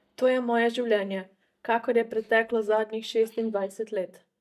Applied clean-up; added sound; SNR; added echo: neural mask model DeepFilterNet 3.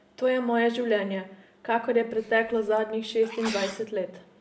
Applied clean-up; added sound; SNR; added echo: none; Sneeze; 15 dB; none.